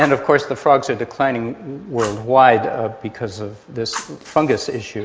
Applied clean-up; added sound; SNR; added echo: none; Fire; 18 dB; none.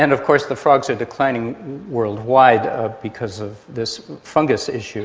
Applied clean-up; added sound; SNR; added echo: none; none; none; none.